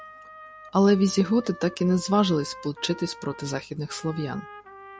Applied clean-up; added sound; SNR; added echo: none; Trumpet; 18 dB; none.